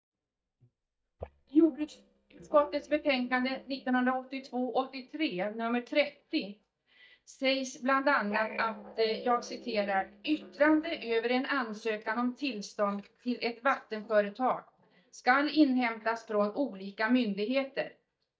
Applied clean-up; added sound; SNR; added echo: neural mask model DeepFilterNet 3.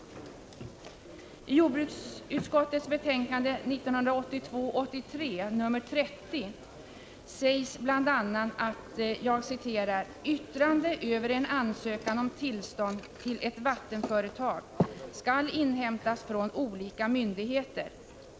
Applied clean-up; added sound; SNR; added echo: none; none; none; none.